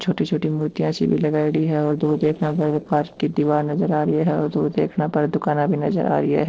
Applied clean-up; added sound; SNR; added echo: neural separator model SepFormer DNS4.